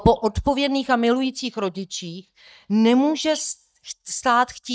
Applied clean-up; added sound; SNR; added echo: neural mask model DeepFilterNet 3.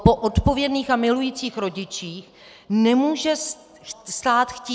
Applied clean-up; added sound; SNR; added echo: none; none; none; none.